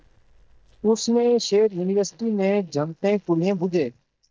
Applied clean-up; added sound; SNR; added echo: neural mask model DeepFilterNet 3.